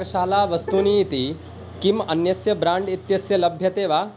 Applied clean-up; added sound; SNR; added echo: none; Bowed string instrument; 12 dB; none.